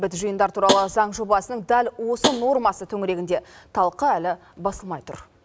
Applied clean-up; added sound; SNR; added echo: none; Tap; 6 dB; none.